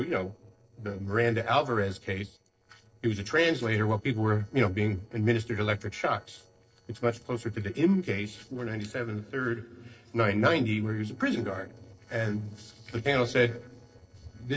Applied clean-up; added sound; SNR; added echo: neural separator model SepFormer DNS4.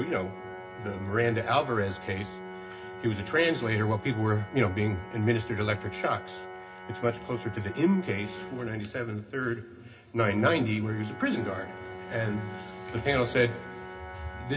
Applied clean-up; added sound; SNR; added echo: none; Organ; 13 dB; reverberation time 0.4 s.